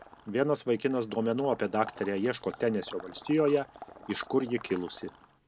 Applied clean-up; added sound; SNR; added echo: none; Water / Liquid; 18 dB; none.